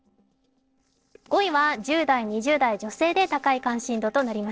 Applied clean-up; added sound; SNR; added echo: neural separator model SepFormer DNS4.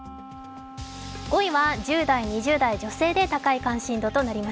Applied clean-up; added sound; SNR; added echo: none; Wind instrument, woodwind instrument; 17 dB; none.